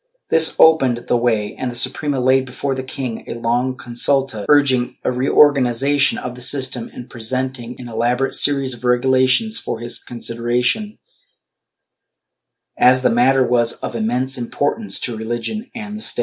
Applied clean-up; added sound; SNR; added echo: none; none; none; none.